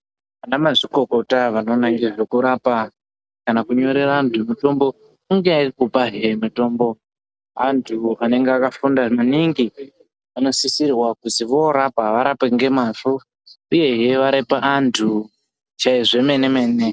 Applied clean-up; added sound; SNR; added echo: none; none; none; none.